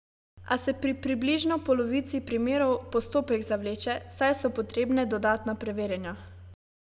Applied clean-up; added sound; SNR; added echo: none; none; none; none.